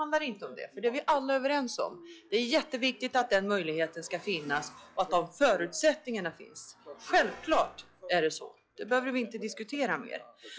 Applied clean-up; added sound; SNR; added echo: classical method log-MMSE.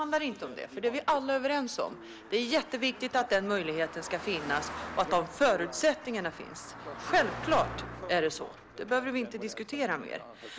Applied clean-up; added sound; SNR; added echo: none; Car passing by; 14 dB; none.